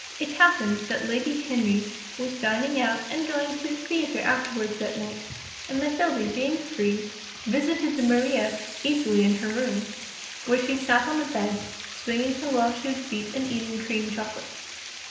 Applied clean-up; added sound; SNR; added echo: none; Water; 12 dB; reverberation time 0.9 s.